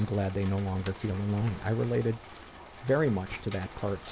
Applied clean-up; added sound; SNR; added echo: none; Rain; 15 dB; none.